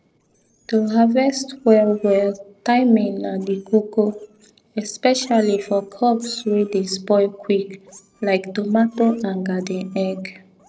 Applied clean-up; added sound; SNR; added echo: neural separator model SepFormer DNS4.